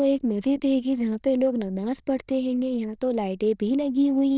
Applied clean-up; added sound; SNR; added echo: neural diffusion model UNIVERSE++.